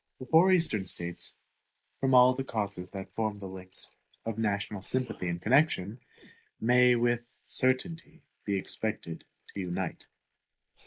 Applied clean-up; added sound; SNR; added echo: neural mask model Resemble Enhance denoiser.